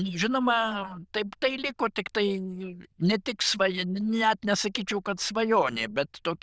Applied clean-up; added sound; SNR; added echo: neural diffusion model UNIVERSE++.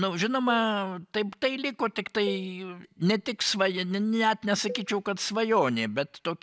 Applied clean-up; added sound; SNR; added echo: none; Cowbell; 19 dB; none.